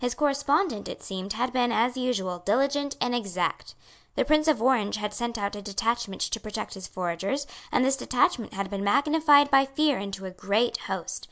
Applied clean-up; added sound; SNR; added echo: none; none; none; none.